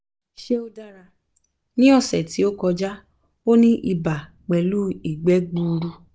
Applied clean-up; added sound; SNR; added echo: none; none; none; none.